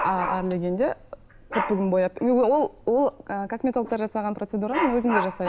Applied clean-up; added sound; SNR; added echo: none; Dog; 9 dB; none.